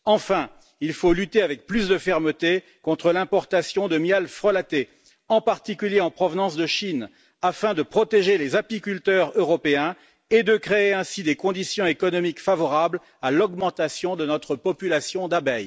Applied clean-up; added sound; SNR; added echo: none; none; none; none.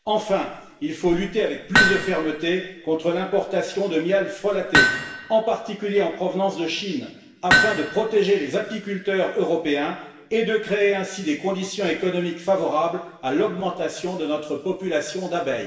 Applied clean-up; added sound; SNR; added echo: none; Hammer; 0 dB; reverberation time 1.1 s.